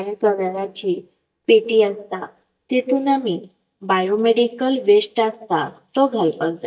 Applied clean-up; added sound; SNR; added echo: neural mask model DeepFilterNet 3.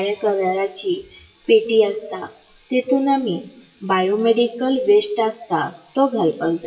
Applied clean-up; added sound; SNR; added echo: classical method WPE with log-MMSE.